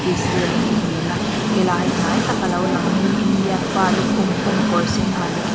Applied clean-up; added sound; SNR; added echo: none; Train; -3 dB; reverberation time 1.3 s.